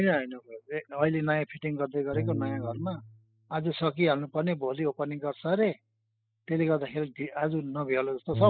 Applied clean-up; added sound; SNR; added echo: classical method spectral subtraction.